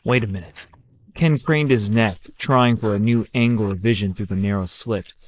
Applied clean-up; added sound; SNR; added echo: neural mask model Resemble Enhance denoiser.